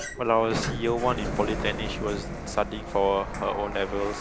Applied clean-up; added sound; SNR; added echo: none; Sliding door; 5 dB; none.